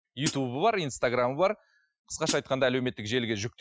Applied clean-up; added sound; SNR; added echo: classical method Wiener filter.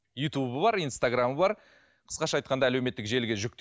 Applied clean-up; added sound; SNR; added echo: none; none; none; none.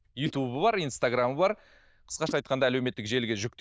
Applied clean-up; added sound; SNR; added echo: neural diffusion model UNIVERSE++.